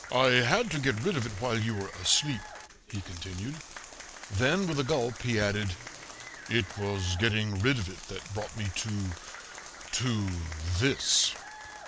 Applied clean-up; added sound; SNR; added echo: none; Applause; 14 dB; none.